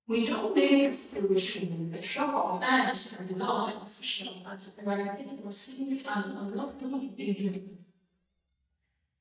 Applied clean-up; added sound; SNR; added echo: neural mask model DeepFilterNet 3.